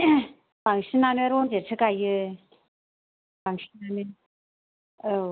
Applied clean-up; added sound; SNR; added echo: none; none; none; none.